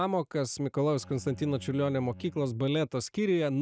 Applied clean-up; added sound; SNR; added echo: neural mask model RNNoise.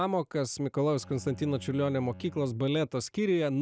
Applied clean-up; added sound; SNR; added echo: none; Bowed string instrument; 20 dB; none.